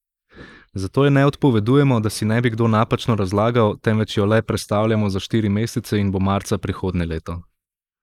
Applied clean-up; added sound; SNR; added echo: neural mask model Resemble Enhance denoiser.